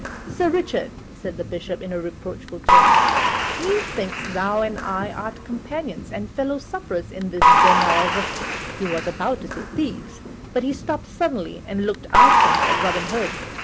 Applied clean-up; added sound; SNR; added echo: none; Applause / Crowd; -4 dB; none.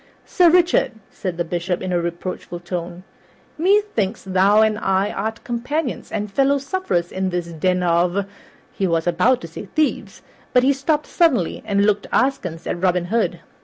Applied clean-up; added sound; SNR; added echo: none; none; none; none.